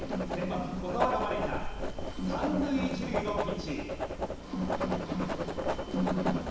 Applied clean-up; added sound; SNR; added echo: none; Writing; 0 dB; reverberation time 1.0 s.